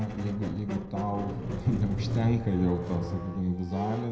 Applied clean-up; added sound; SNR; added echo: none; Squeak; 5 dB; reverberation time 0.7 s.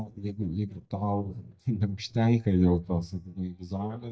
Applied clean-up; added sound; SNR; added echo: neural mask model DeepFilterNet 3.